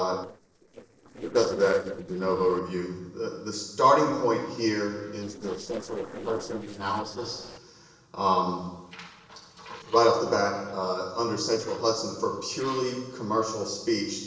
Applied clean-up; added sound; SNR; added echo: neural separator model SepFormer DNS4.